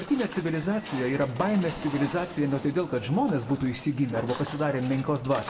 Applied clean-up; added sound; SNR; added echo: none; Walk, footsteps; 13 dB; reverberation time 1.1 s.